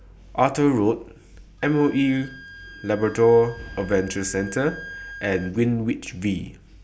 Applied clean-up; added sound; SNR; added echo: none; Wind instrument, woodwind instrument; 19 dB; none.